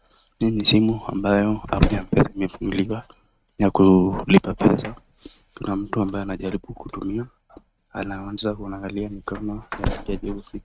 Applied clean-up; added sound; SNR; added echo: neural mask model RNNoise.